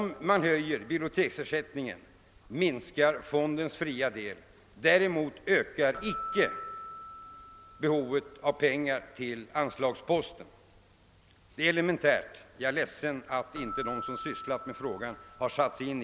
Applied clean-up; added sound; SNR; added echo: none; Keyboard (musical); 16 dB; none.